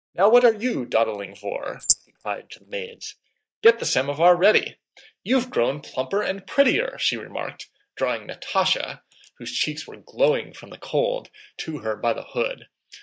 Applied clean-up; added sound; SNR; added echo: neural mask model DeepFilterNet 3.